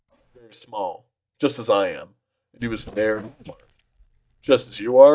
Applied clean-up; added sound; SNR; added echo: neural mask model DeepFilterNet 3.